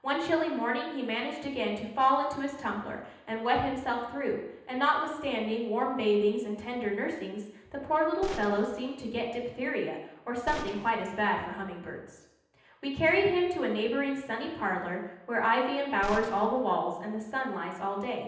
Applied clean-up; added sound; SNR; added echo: none; Gunshot, gunfire; 14 dB; reverberation time 0.9 s.